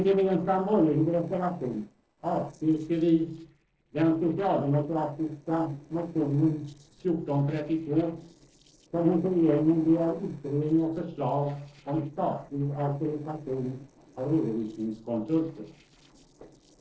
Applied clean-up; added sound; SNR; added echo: neural separator model SepFormer DNS4.